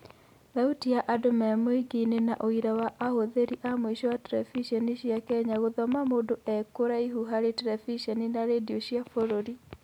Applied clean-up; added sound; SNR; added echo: none; none; none; none.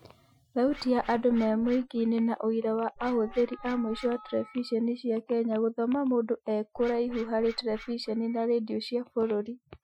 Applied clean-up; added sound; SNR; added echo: classical method Wiener filter.